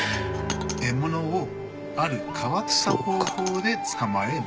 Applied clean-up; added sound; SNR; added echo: none; Coin (dropping); 12 dB; none.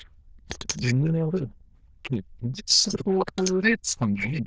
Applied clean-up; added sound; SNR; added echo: neural diffusion model UNIVERSE++.